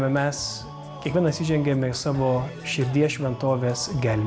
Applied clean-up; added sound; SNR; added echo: none; none; none; none.